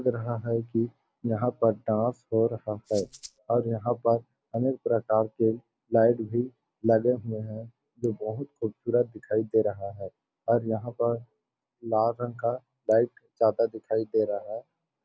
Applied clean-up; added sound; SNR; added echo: none; Rattle (instrument); 19 dB; none.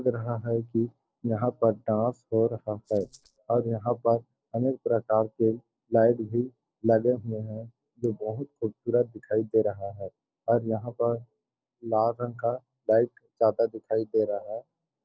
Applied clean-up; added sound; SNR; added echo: neural separator model SepFormer DNS4.